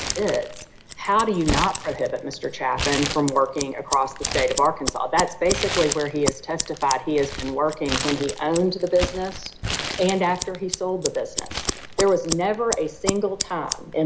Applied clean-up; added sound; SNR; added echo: none; Crumpling, crinkling + Scissors; 6 dB; none.